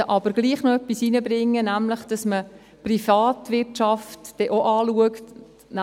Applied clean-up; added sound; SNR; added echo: none; none; none; none.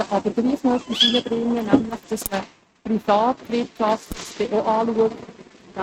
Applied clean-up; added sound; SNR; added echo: neural mask model RNNoise.